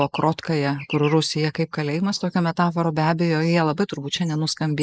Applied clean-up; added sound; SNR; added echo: neural mask model Resemble Enhance denoiser.